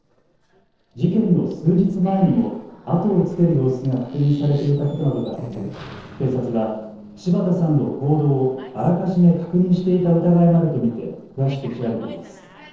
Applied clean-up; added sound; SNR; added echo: neural separator model SepFormer DNS4.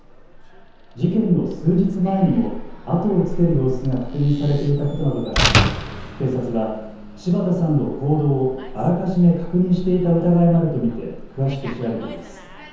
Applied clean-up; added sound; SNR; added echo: none; Slam; 8 dB; reverberation time 0.9 s.